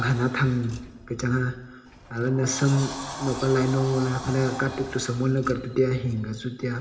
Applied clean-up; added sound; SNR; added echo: none; Sliding door; 14 dB; reverberation time 0.8 s.